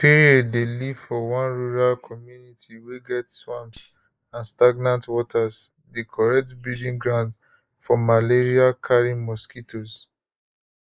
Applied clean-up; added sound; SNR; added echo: neural mask model Resemble Enhance denoiser.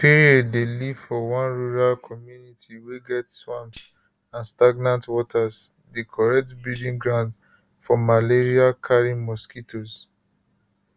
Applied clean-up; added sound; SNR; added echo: none; Tambourine; 13 dB; none.